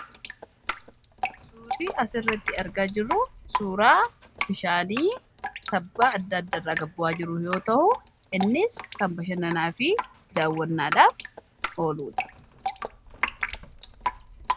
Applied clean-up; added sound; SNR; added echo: none; Drip; 8 dB; none.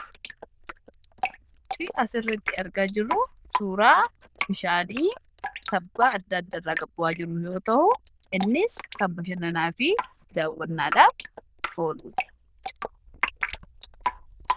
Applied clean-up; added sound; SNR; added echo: neural diffusion model UNIVERSE++.